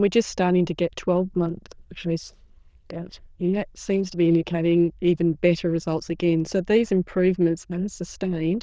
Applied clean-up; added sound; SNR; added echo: neural diffusion model UNIVERSE++.